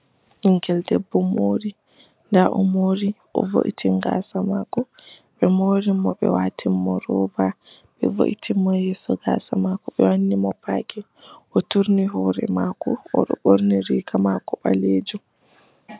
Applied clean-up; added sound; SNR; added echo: none; none; none; none.